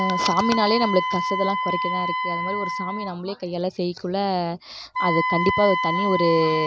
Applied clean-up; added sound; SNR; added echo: none; Wind instrument, woodwind instrument; 2 dB; none.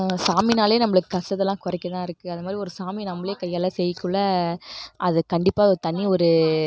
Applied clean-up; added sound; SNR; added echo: none; none; none; none.